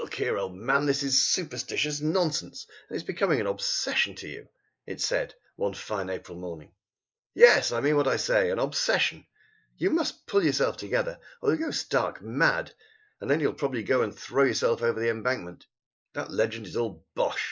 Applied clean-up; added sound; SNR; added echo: neural mask model Resemble Enhance denoiser.